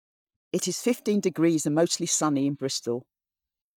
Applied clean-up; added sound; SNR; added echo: neural mask model DeepFilterNet 3.